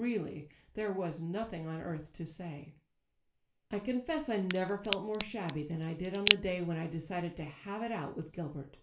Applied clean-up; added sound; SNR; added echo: none; Crack; -1 dB; reverberation time 0.3 s.